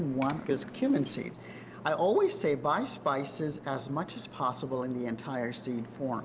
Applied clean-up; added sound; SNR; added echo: none; none; none; none.